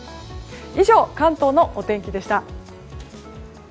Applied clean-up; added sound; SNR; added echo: none; none; none; none.